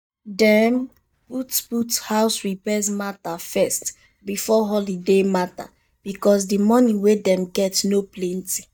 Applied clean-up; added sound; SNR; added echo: neural mask model DeepFilterNet 3.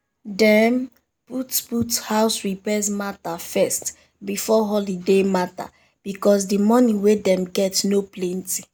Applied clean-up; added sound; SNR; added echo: none; none; none; none.